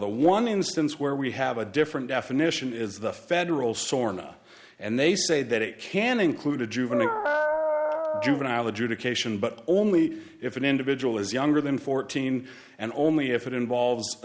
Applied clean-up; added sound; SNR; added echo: none; Dog; 0 dB; none.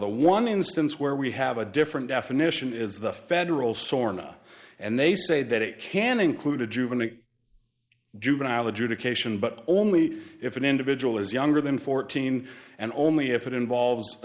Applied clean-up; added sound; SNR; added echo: neural mask model Resemble Enhance denoiser.